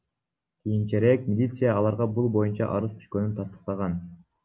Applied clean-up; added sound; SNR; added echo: none; none; none; none.